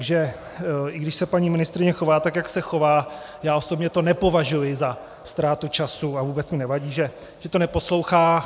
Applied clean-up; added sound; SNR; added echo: none; none; none; none.